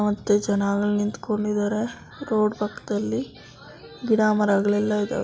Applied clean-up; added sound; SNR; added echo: none; none; none; none.